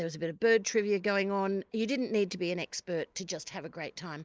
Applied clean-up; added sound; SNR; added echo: neural mask model Resemble Enhance denoiser.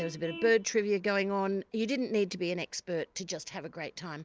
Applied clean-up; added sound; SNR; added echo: none; Vehicle horn, car horn, honking; 19 dB; none.